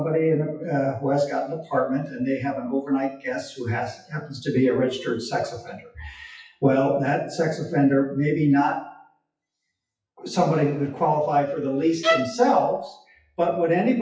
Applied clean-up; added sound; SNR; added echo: classical method WPE with log-MMSE.